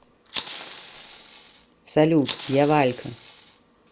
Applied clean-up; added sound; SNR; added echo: none; Fire; 13 dB; none.